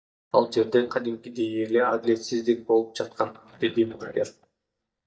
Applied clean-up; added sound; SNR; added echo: neural mask model DeepFilterNet 3.